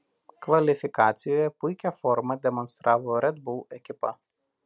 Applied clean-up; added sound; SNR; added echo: none; none; none; none.